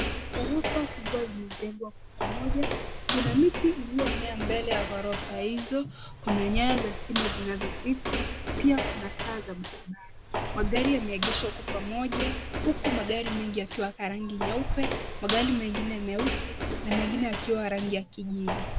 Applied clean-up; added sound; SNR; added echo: none; Walk, footsteps; 2 dB; none.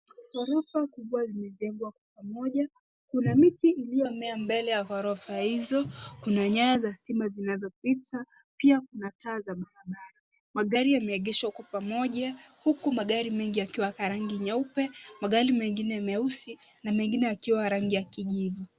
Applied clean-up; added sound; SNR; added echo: none; none; none; none.